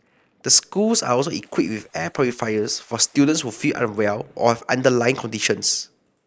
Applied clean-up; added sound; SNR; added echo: neural mask model Resemble Enhance denoiser.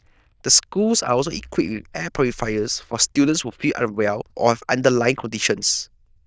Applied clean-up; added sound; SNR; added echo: neural diffusion model UNIVERSE++.